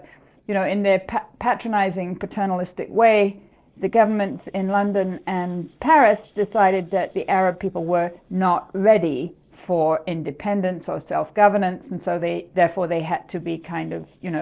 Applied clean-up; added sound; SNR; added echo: neural separator model SepFormer DNS4.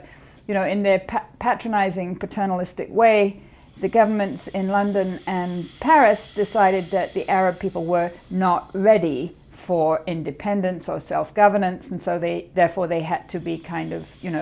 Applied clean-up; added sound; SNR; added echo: none; Rattle (instrument); 15 dB; none.